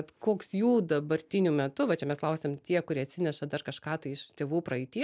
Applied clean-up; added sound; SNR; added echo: none; none; none; none.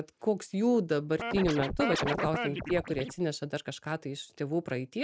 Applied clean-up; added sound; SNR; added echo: neural mask model RNNoise.